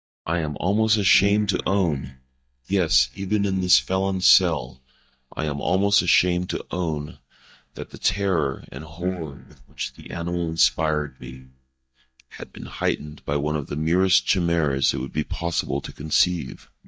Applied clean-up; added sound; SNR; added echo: neural mask model DeepFilterNet 3.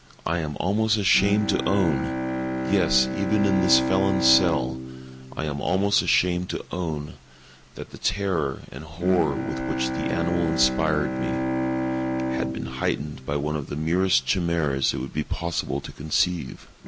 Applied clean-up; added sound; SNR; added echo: none; Bowed string instrument; 4 dB; none.